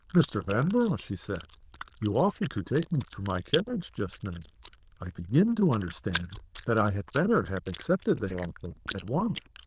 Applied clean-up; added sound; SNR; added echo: neural diffusion model UNIVERSE++.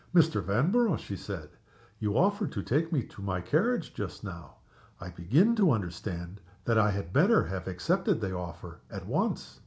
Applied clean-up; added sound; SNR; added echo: none; none; none; none.